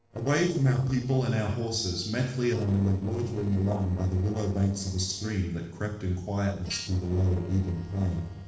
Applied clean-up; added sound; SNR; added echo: neural separator model SepFormer DNS4.